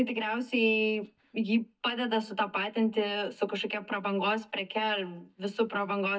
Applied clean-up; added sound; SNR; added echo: neural mask model DeepFilterNet 3.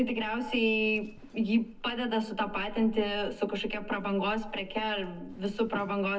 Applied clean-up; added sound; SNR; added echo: none; Livestock, farm animals, working animals; 16 dB; reverberation time 0.4 s.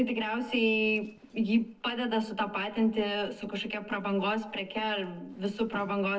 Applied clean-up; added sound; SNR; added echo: neural separator model SepFormer DNS4.